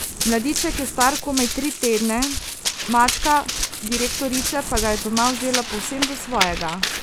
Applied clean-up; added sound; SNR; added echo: none; Run; 3 dB; none.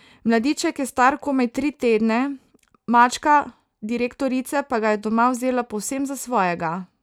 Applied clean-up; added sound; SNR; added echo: none; none; none; none.